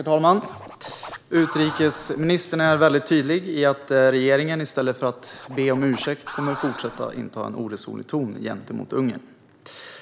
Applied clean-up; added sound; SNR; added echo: none; Scratching (performance technique); 13 dB; none.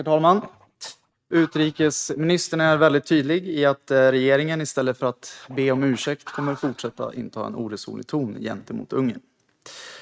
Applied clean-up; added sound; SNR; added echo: neural mask model RNNoise.